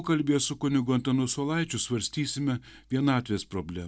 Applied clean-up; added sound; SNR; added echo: none; none; none; none.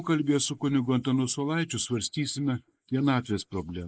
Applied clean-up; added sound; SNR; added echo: neural mask model Resemble Enhance denoiser.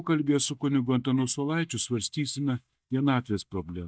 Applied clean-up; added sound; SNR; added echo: neural mask model DeepFilterNet 3.